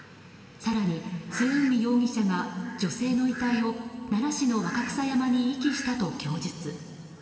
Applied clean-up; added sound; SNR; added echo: none; Fowl; 15 dB; reverberation time 2.8 s.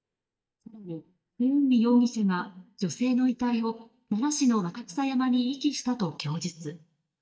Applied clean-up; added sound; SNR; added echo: neural mask model DeepFilterNet 3.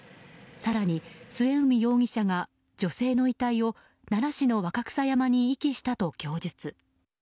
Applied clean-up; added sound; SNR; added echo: none; none; none; none.